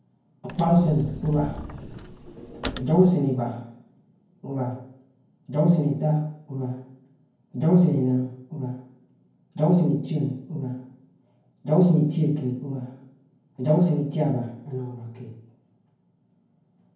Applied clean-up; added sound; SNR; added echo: none; Sliding door / Slam / Wood; 11 dB; reverberation time 0.9 s.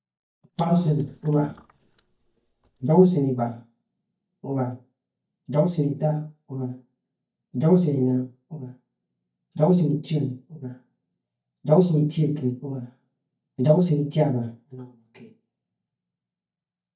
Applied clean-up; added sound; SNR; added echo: neural mask model DeepFilterNet 3.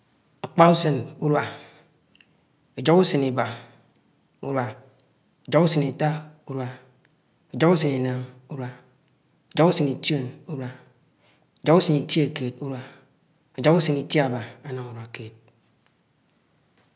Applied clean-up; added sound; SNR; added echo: none; none; none; none.